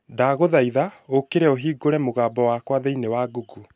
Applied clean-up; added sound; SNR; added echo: none; none; none; none.